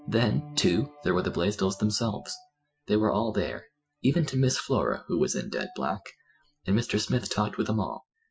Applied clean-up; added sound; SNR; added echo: classical method Wiener filter.